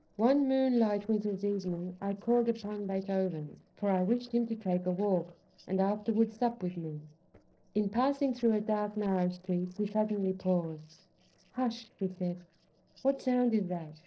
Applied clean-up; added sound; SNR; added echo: neural separator model SepFormer DNS4.